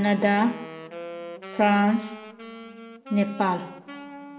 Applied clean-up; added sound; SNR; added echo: none; Wind instrument, woodwind instrument; 14 dB; reverberation time 2.6 s.